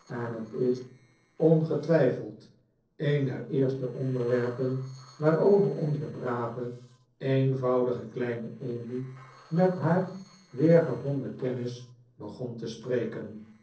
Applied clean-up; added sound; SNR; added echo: neural separator model SepFormer DNS4.